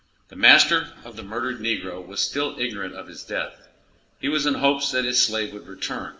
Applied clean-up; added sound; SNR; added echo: none; none; none; reverberation time 0.6 s.